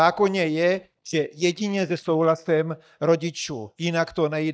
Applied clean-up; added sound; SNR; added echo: neural mask model DeepFilterNet 3.